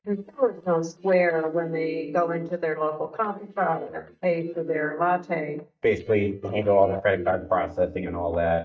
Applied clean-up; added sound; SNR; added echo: neural mask model DeepFilterNet 3.